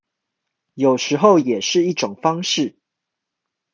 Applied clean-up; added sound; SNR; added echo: none; none; none; none.